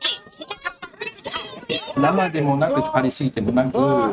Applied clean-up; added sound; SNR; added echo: neural mask model RNNoise.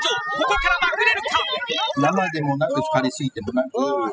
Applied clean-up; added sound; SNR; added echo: classical method spectral subtraction.